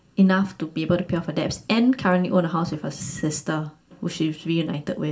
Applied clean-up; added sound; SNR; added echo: none; none; none; reverberation time 0.3 s.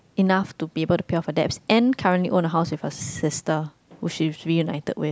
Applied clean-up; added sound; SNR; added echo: none; none; none; none.